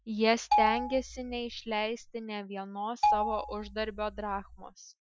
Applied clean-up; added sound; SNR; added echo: classical method Wiener filter.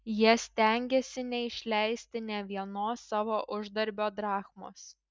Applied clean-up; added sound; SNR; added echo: none; none; none; none.